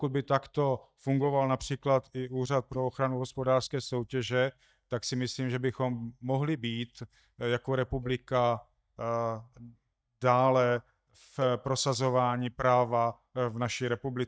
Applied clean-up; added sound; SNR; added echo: neural mask model DeepFilterNet 3.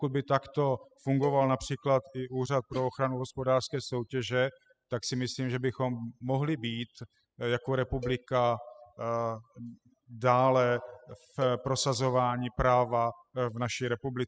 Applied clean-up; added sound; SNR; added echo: classical method spectral subtraction.